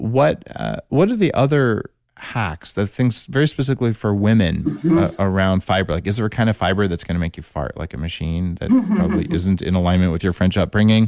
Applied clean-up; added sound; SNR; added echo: none; none; none; none.